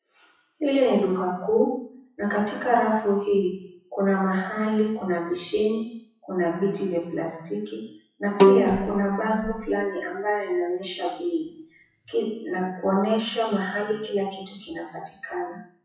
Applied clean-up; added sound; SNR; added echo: classical method WPE with log-MMSE.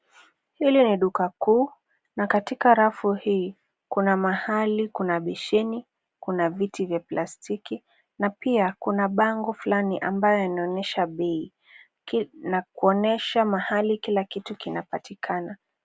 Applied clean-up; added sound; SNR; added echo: none; none; none; none.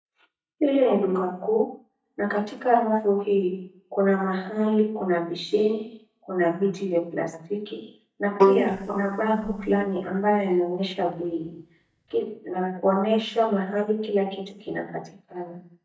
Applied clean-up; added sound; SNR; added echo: neural mask model DeepFilterNet 3.